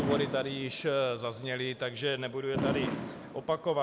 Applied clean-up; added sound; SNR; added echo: none; Fireworks; 5 dB; none.